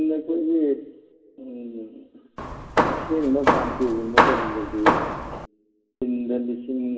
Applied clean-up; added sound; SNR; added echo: none; Hammer; -4 dB; reverberation time 2.0 s.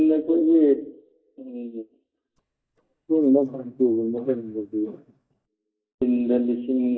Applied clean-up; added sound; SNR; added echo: neural mask model DeepFilterNet 3.